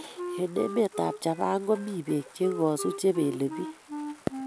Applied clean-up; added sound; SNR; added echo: none; Wind instrument, woodwind instrument; 10 dB; none.